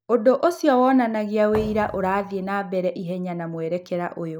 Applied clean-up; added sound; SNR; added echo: none; Thump, thud; 15 dB; none.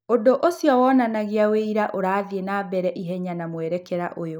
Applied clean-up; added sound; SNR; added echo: none; none; none; none.